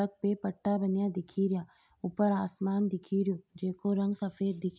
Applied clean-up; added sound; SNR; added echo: none; none; none; none.